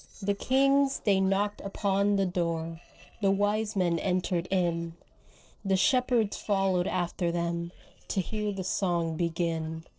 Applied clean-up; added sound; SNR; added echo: neural separator model SepFormer DNS4.